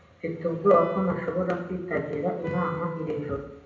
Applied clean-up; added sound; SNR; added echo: none; Wind instrument, woodwind instrument; 12 dB; reverberation time 0.7 s.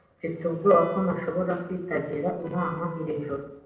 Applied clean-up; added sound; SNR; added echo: neural separator model SepFormer DNS4.